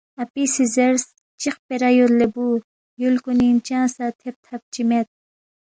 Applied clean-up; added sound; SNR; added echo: none; none; none; none.